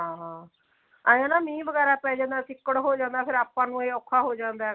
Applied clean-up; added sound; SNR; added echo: none; none; none; none.